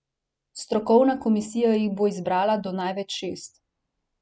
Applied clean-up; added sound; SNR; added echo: none; none; none; none.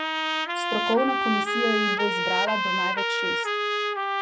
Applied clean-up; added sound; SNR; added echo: none; Trumpet; -4 dB; none.